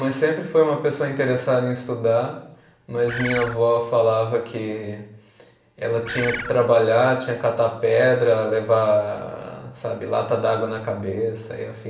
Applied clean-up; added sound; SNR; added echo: none; Bird; 7 dB; reverberation time 0.6 s.